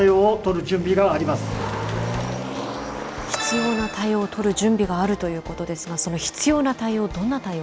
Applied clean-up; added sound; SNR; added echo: none; Motor vehicle (road); 10 dB; none.